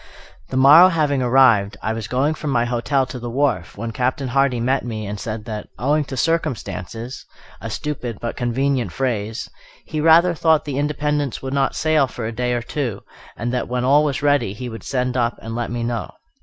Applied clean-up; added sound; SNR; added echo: none; none; none; none.